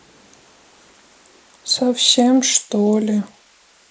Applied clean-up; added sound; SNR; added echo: neural mask model Resemble Enhance denoiser.